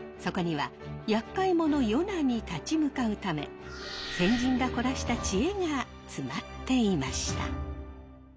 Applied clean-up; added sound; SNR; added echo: none; none; none; none.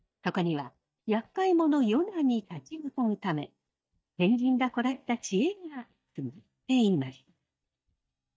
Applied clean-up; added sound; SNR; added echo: neural mask model DeepFilterNet 3.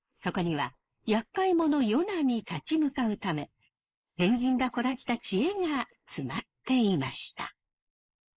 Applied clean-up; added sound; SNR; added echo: neural mask model Resemble Enhance denoiser.